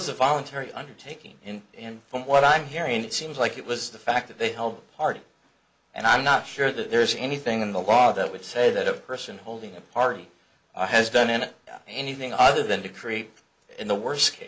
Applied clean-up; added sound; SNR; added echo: none; none; none; none.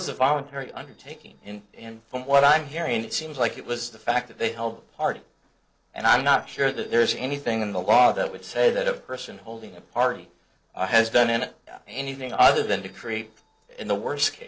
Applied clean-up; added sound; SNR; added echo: neural separator model SepFormer DNS4.